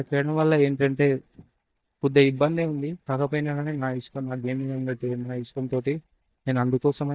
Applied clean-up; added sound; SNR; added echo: neural mask model DeepFilterNet 3.